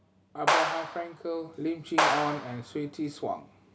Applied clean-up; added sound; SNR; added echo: none; Clapping; -4 dB; none.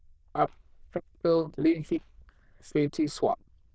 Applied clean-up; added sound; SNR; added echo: neural diffusion model UNIVERSE++.